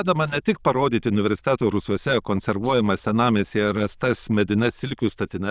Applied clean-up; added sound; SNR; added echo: neural diffusion model UNIVERSE++.